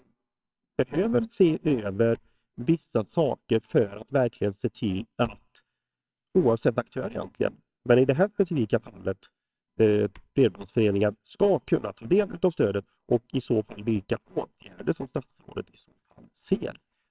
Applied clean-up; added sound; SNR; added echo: neural separator model SepFormer WHAMR!.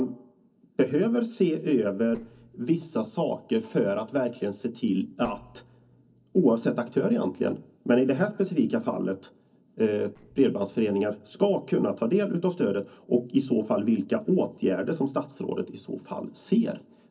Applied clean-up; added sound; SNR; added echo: neural separator model SepFormer DNS4.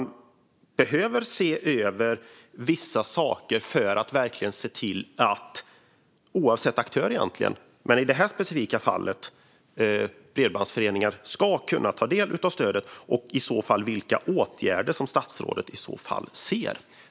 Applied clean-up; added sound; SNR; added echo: none; none; none; none.